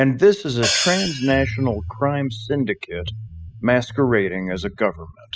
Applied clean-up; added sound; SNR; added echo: classical method spectral subtraction.